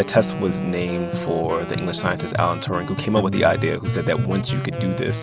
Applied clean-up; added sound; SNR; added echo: none; Wind instrument, woodwind instrument; 12 dB; none.